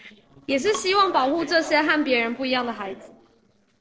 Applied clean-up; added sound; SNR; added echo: neural separator model SepFormer DNS4.